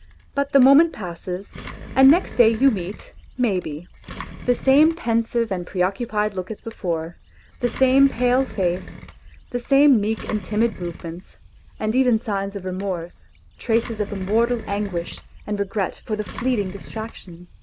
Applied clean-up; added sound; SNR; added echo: none; Engine; 16 dB; none.